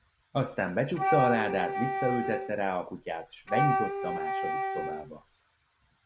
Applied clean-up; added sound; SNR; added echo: none; Wind instrument, woodwind instrument; 0 dB; none.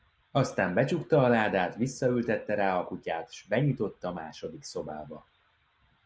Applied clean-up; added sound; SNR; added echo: none; none; none; none.